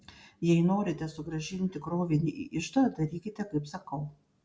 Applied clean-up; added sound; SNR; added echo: none; none; none; none.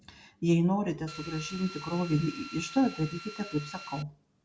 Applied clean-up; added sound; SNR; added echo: none; Drill; 13 dB; none.